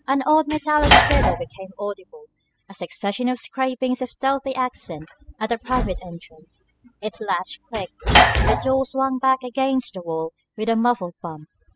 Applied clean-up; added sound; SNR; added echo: classical method spectral subtraction.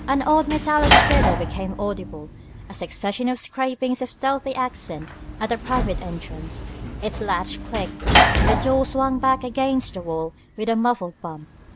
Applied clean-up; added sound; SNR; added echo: none; Sliding door / Slam; 0 dB; none.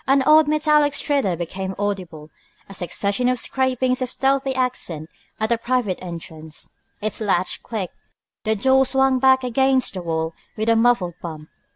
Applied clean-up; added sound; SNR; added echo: none; none; none; none.